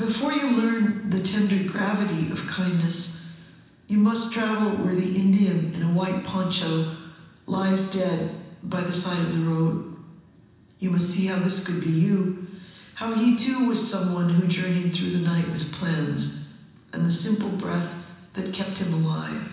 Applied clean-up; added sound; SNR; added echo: none; none; none; reverberation time 1.1 s.